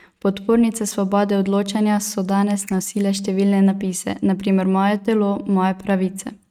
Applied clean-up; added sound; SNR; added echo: neural mask model RNNoise.